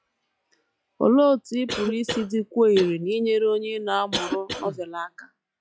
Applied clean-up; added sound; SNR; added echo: classical method log-MMSE.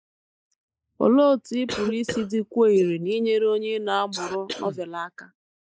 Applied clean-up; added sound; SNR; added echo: neural mask model Resemble Enhance denoiser.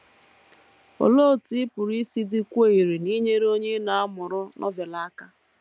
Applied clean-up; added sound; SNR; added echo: none; none; none; none.